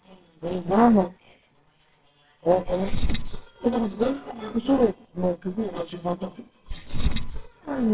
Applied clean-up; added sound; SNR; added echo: neural separator model SepFormer WHAMR!.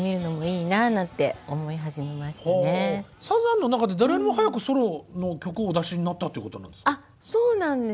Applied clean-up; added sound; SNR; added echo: none; none; none; none.